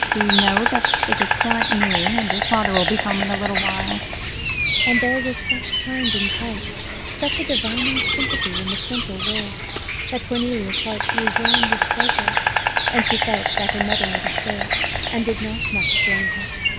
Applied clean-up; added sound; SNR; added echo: none; Insect; -4 dB; none.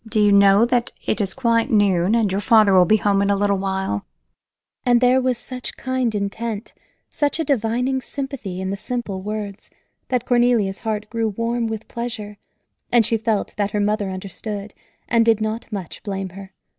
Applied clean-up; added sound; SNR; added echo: none; none; none; none.